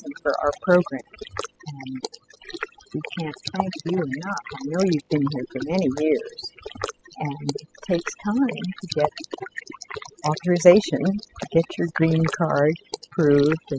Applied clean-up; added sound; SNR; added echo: classical method spectral subtraction.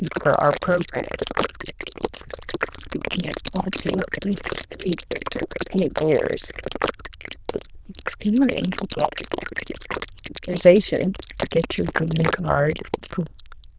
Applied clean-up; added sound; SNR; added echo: neural diffusion model UNIVERSE++.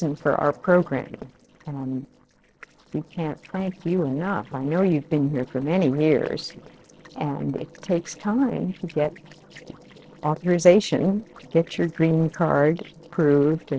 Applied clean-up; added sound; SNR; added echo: neural separator model SepFormer DNS4.